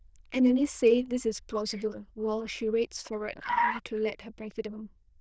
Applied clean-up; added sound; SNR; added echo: neural diffusion model UNIVERSE++.